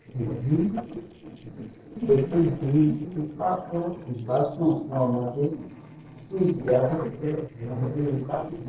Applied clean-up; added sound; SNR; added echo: neural separator model SepFormer DNS4.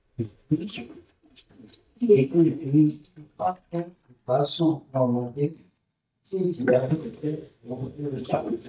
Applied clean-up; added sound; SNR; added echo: neural mask model DeepFilterNet 3.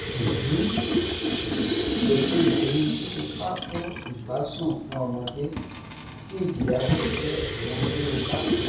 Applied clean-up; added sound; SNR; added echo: none; Sink (filling or washing) / Water tap, faucet; -1 dB; reverberation time 0.6 s.